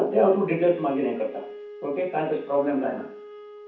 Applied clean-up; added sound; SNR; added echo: none; Wind instrument, woodwind instrument; 14 dB; reverberation time 0.6 s.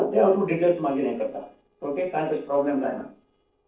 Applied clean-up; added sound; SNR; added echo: neural separator model SepFormer DNS4.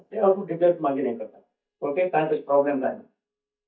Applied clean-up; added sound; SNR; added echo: neural mask model DeepFilterNet 3.